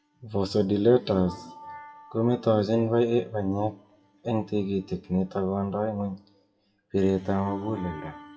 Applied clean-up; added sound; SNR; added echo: classical method WPE with log-MMSE.